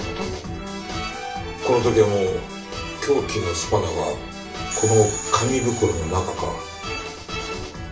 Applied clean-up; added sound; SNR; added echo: none; none; none; reverberation time 0.2 s.